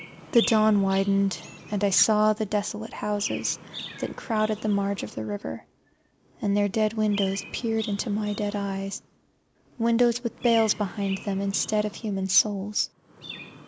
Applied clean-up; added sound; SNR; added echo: none; Chirp, tweet; 16 dB; none.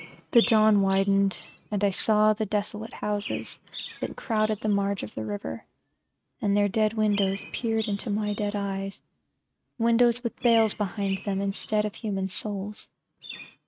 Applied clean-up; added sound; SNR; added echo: neural mask model RNNoise.